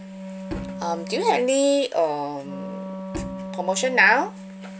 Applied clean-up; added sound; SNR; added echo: none; Bowed string instrument + Wind instrument, woodwind instrument; 10 dB; none.